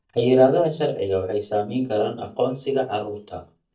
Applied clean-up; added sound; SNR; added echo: neural mask model DeepFilterNet 3.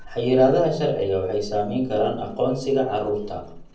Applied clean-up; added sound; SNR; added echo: none; Writing; 18 dB; reverberation time 0.6 s.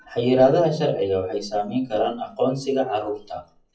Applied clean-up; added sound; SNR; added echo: classical method WPE with log-MMSE.